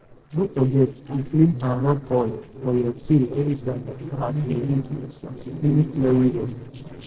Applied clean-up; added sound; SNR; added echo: neural separator model SepFormer DNS4.